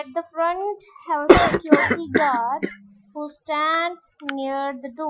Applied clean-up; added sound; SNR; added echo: classical method Wiener filter.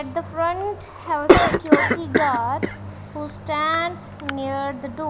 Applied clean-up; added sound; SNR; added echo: none; Cough; -4 dB; none.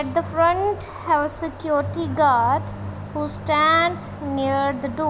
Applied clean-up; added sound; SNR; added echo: none; none; none; none.